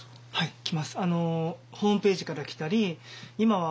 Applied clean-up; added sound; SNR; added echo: none; none; none; none.